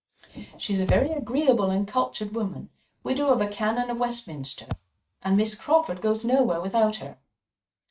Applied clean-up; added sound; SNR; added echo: neural mask model RNNoise.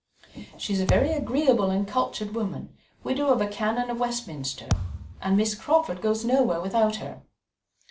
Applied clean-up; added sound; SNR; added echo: none; Thump, thud; 6 dB; none.